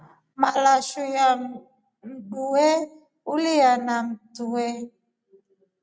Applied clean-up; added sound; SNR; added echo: none; none; none; none.